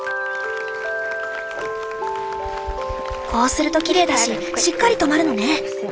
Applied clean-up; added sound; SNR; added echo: none; Applause + Tap; 16 dB; none.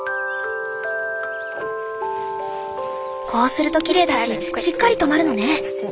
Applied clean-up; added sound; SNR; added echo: none; none; none; none.